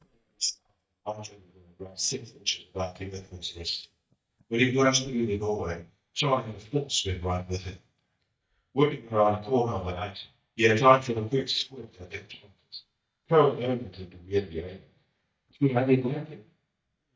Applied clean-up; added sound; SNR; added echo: neural mask model DeepFilterNet 3.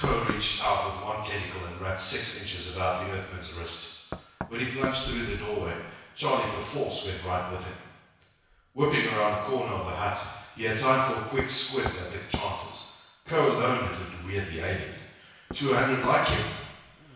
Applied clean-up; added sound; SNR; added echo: none; Knock; 14 dB; reverberation time 1.1 s.